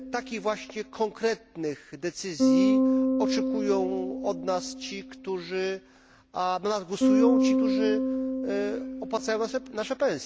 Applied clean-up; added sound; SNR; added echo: none; Bass guitar; -3 dB; none.